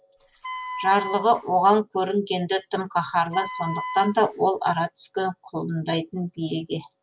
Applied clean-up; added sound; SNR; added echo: none; Wind instrument, woodwind instrument; 10 dB; none.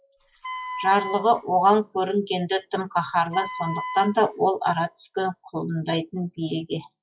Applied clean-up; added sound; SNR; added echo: classical method log-MMSE.